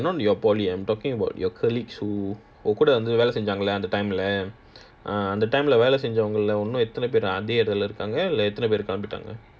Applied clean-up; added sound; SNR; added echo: none; none; none; none.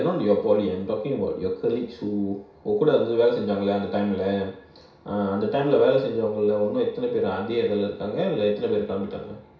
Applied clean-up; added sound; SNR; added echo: none; none; none; reverberation time 0.6 s.